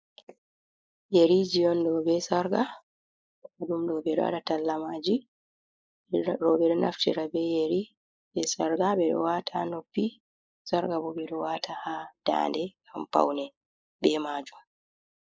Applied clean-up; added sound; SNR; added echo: neural mask model Resemble Enhance denoiser.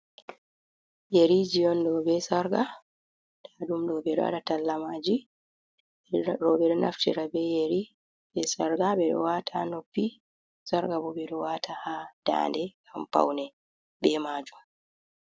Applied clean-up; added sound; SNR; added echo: none; none; none; none.